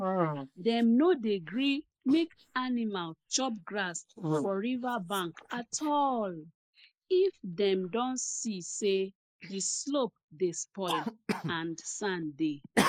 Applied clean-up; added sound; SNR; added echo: neural mask model Resemble Enhance denoiser.